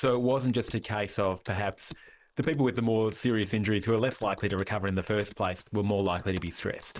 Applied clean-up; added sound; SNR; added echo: neural mask model Resemble Enhance denoiser.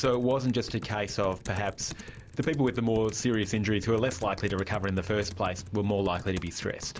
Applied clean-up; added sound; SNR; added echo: none; Computer keyboard; 15 dB; none.